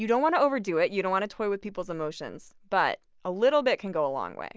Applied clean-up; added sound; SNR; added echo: none; none; none; none.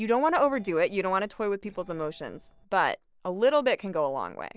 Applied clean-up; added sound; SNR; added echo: neural separator model SepFormer DNS4.